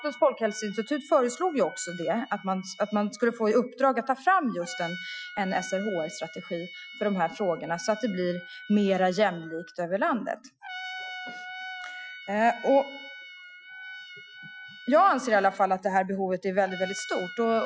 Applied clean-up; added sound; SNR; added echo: classical method Wiener filter.